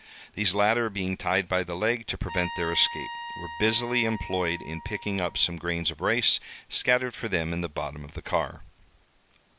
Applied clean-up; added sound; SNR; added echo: none; Trumpet; 11 dB; none.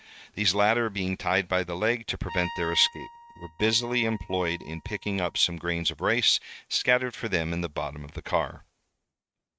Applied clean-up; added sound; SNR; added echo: neural mask model RNNoise.